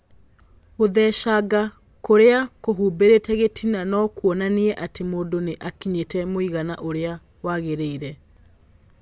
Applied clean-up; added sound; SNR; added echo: none; none; none; none.